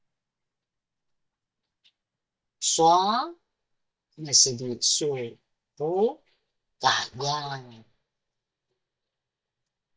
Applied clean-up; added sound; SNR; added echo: neural mask model DeepFilterNet 3.